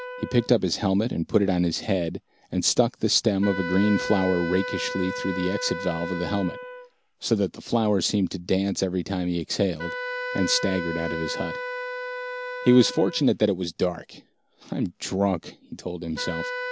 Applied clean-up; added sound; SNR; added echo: none; Wind instrument, woodwind instrument; 10 dB; none.